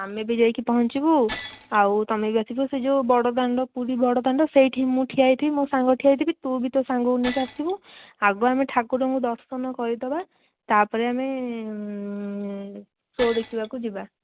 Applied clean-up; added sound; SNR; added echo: none; Shatter; 18 dB; none.